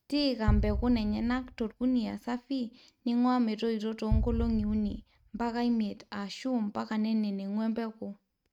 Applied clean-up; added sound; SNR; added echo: neural mask model RNNoise.